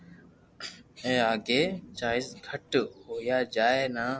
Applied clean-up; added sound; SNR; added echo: none; none; none; none.